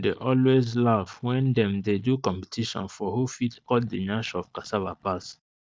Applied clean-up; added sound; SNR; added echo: neural mask model DeepFilterNet 3.